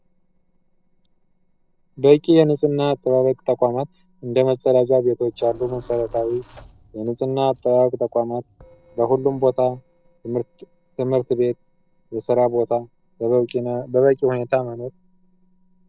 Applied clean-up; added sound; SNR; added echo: neural separator model SepFormer DNS4.